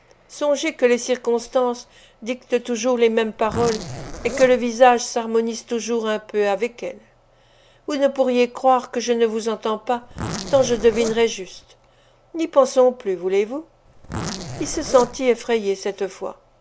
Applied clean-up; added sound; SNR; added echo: none; Zipper (clothing); 10 dB; none.